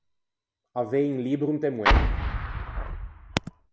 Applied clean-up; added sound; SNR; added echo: none; Explosion; -5 dB; none.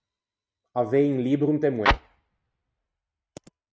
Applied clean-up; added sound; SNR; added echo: neural mask model RNNoise.